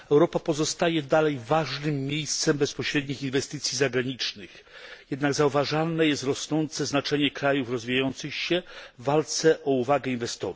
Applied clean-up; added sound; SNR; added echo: none; none; none; none.